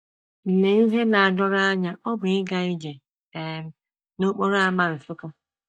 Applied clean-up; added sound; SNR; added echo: neural mask model DeepFilterNet 3.